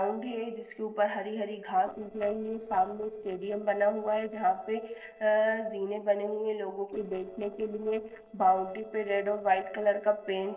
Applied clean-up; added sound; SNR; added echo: neural separator model SepFormer DNS4.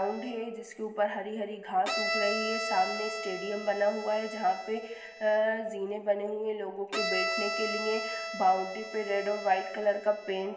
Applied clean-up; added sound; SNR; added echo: none; Bowed string instrument; 6 dB; reverberation time 0.9 s.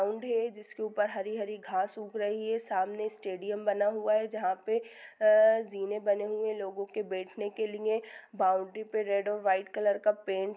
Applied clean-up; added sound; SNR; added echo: none; none; none; none.